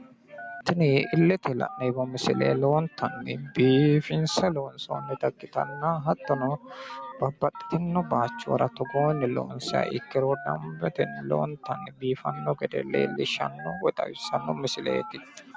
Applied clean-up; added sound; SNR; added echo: none; Telephone; 16 dB; none.